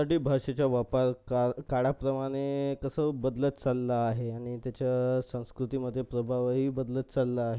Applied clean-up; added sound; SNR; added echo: none; none; none; none.